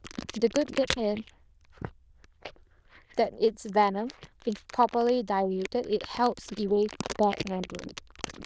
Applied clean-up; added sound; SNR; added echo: neural diffusion model UNIVERSE++.